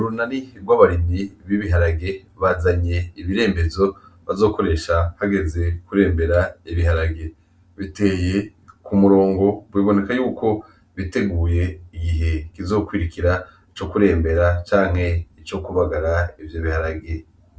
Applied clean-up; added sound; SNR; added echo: none; none; none; none.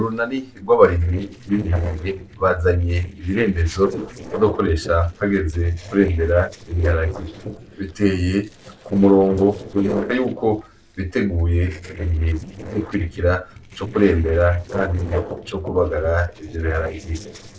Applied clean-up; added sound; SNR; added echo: neural separator model SepFormer DNS4.